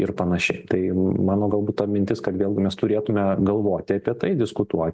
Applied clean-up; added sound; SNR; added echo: none; none; none; none.